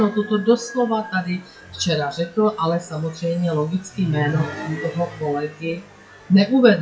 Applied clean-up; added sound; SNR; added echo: classical method WPE with log-MMSE.